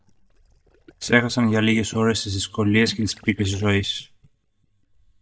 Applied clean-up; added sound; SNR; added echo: neural mask model DeepFilterNet 3.